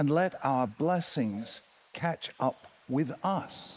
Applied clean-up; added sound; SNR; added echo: neural mask model Resemble Enhance denoiser.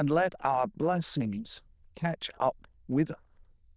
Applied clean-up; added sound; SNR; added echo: neural diffusion model UNIVERSE++.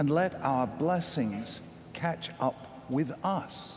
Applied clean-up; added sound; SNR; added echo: none; Bass guitar; 19 dB; none.